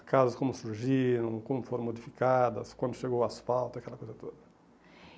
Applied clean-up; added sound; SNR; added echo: none; none; none; none.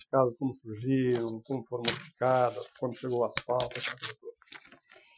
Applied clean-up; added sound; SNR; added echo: classical method Wiener filter.